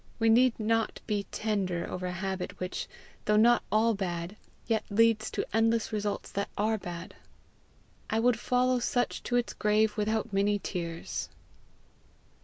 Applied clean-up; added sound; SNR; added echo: none; none; none; none.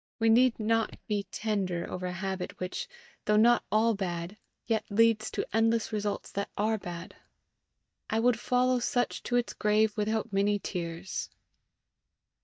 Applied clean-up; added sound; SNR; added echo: neural mask model DeepFilterNet 3.